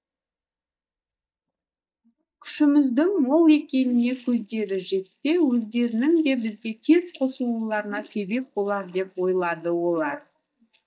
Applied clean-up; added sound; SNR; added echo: neural mask model DeepFilterNet 3.